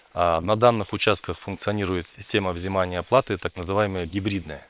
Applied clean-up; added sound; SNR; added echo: neural separator model SepFormer WHAM!.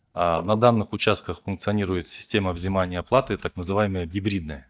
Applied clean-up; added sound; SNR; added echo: neural mask model DeepFilterNet 3.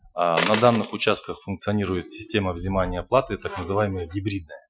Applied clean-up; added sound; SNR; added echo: classical method Wiener filter.